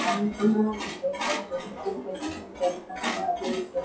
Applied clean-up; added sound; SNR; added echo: classical method WPE with log-MMSE.